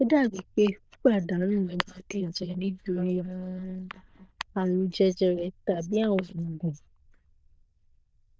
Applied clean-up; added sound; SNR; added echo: neural diffusion model UNIVERSE++.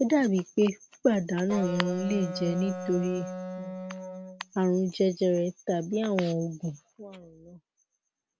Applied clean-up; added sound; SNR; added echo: none; Wind instrument, woodwind instrument; 9 dB; none.